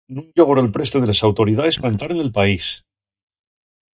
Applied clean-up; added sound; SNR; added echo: neural mask model DeepFilterNet 3.